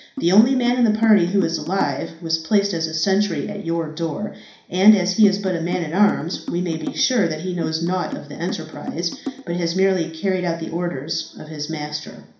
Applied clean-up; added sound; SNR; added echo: none; Drum; 13 dB; reverberation time 0.5 s.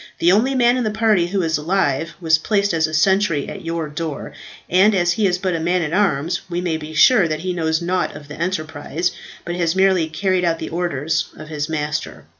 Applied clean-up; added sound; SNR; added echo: none; none; none; none.